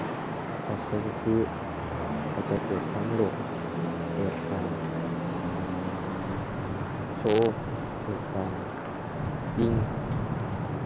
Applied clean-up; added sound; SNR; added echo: none; Traffic noise, roadway noise / Vehicle horn, car horn, honking; -1 dB; none.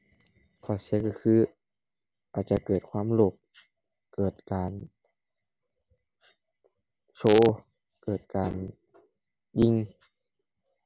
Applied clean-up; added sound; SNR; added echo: none; none; none; none.